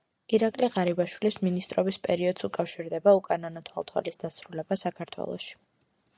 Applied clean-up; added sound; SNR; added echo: none; none; none; none.